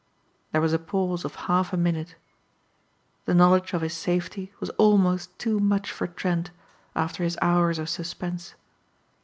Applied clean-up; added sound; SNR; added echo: none; none; none; none.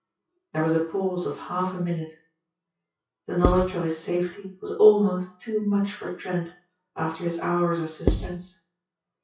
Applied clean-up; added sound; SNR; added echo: classical method WPE with log-MMSE.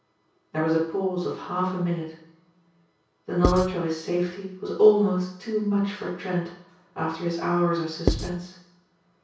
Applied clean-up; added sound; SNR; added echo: none; Writing; 1 dB; reverberation time 0.6 s.